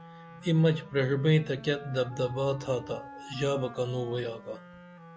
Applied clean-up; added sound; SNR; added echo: none; Wind instrument, woodwind instrument; 17 dB; none.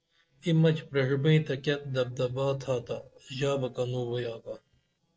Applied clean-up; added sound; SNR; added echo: neural separator model SepFormer DNS4.